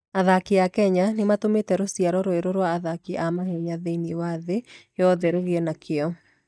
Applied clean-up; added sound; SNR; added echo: neural mask model DeepFilterNet 3.